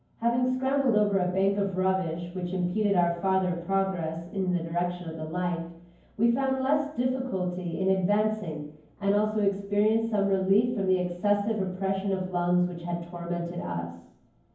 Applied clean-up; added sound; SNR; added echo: none; none; none; reverberation time 0.9 s.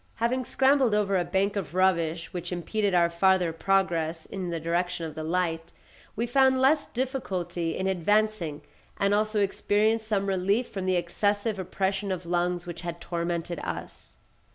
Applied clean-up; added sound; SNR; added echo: none; none; none; none.